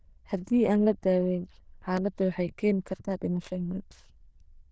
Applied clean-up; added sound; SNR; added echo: neural diffusion model UNIVERSE++.